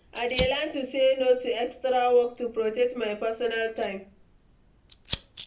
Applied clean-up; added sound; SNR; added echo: none; Fire; 16 dB; reverberation time 0.3 s.